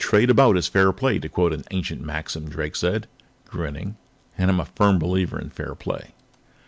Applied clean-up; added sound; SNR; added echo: none; none; none; none.